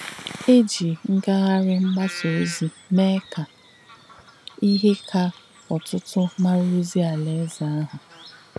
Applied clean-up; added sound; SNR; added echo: none; Bird vocalization, bird call, bird song; 18 dB; none.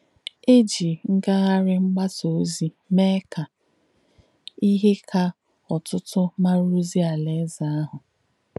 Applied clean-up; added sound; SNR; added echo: none; none; none; none.